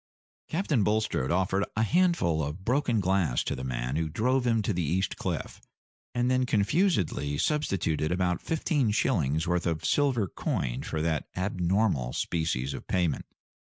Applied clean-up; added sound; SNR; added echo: none; none; none; none.